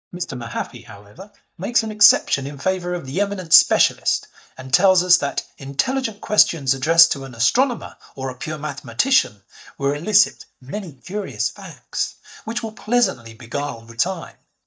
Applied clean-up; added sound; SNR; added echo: neural mask model DeepFilterNet 3.